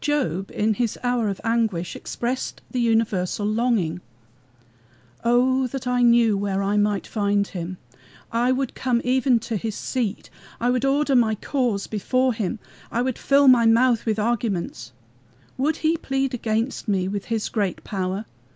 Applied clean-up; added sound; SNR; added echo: none; none; none; none.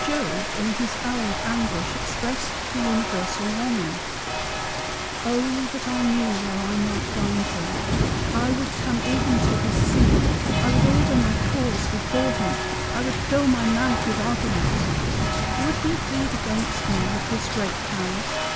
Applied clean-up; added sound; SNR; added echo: none; Rain; -3 dB; none.